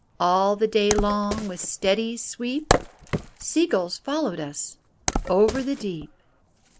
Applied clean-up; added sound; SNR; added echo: none; Wood; 6 dB; none.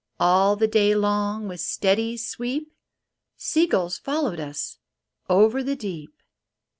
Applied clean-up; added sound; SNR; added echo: none; none; none; none.